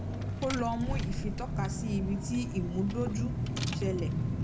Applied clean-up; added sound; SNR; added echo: none; Engine / Car; -2 dB; none.